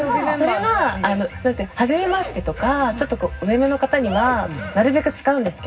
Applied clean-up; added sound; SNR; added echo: none; Cheering; 12 dB; reverberation time 0.4 s.